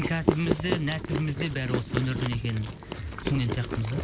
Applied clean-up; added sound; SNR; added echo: none; Chewing, mastication; 2 dB; none.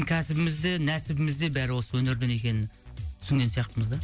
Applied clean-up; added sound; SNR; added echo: none; none; none; none.